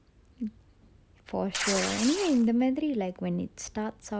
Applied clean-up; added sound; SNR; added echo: none; Tearing; 3 dB; none.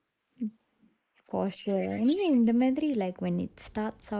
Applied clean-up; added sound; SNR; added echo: neural mask model Resemble Enhance denoiser.